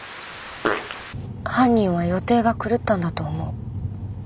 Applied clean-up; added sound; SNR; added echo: none; Fart; 6 dB; none.